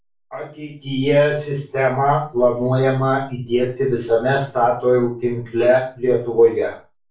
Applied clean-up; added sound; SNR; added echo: none; none; none; reverberation time 0.3 s.